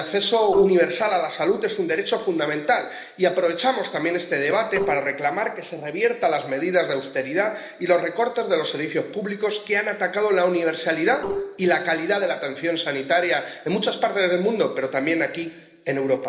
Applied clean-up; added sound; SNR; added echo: neural separator model SepFormer DNS4.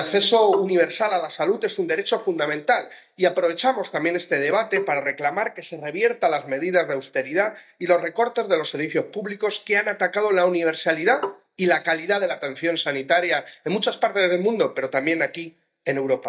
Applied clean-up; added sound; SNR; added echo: neural mask model DeepFilterNet 3.